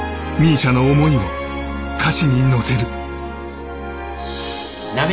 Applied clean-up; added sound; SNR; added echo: none; none; none; none.